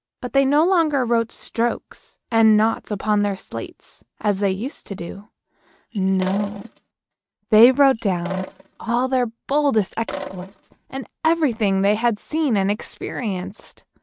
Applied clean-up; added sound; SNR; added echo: neural mask model RNNoise.